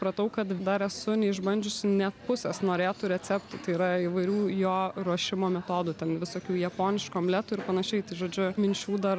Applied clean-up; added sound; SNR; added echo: none; none; none; none.